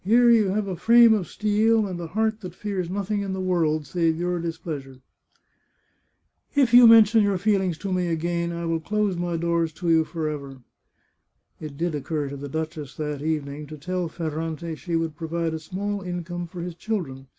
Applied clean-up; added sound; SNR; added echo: none; none; none; none.